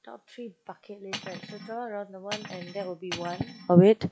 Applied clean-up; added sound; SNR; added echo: classical method log-MMSE.